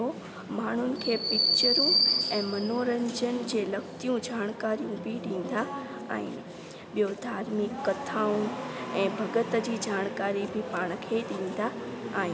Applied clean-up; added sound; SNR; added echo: none; none; none; none.